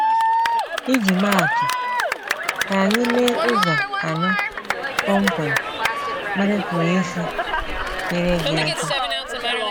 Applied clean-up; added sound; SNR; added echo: none; Cheering; -2 dB; none.